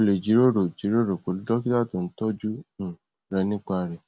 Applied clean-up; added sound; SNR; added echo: none; none; none; none.